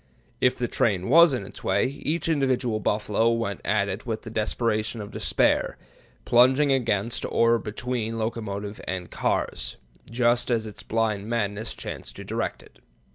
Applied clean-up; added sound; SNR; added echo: none; none; none; none.